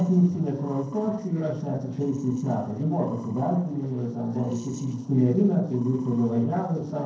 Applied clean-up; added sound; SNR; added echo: neural separator model SepFormer DNS4.